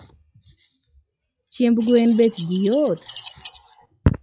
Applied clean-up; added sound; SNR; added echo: classical method log-MMSE.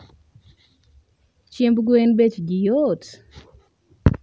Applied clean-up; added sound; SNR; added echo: none; none; none; none.